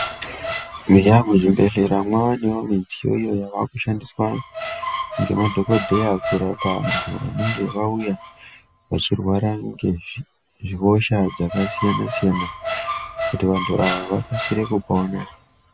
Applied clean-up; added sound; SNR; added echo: none; Squeak; 9 dB; none.